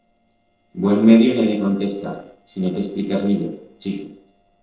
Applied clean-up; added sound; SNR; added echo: neural separator model SepFormer DNS4.